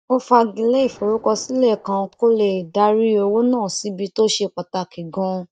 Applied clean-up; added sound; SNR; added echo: neural mask model DeepFilterNet 3.